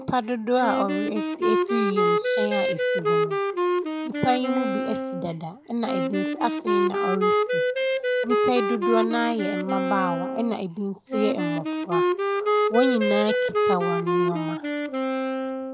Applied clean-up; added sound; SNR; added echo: none; Wind instrument, woodwind instrument; -3 dB; none.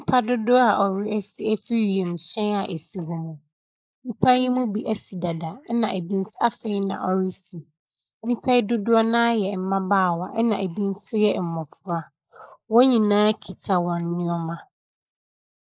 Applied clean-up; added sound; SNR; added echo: neural mask model Resemble Enhance denoiser.